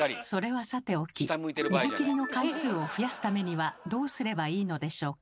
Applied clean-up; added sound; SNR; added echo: none; none; none; none.